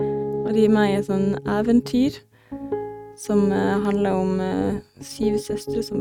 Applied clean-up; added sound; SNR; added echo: neural mask model RNNoise.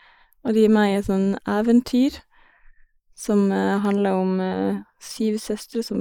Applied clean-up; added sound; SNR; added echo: neural mask model Resemble Enhance denoiser.